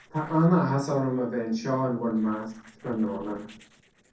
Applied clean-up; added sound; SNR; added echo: neural separator model SepFormer DNS4.